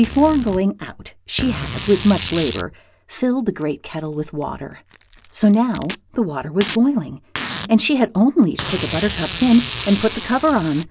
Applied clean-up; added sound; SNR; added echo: none; Packing tape, duct tape; 9 dB; none.